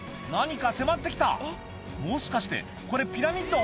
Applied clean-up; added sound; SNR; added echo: none; none; none; none.